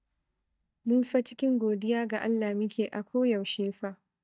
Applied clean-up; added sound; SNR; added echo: neural mask model DeepFilterNet 3.